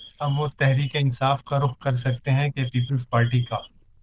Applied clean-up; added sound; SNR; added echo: neural diffusion model UNIVERSE++.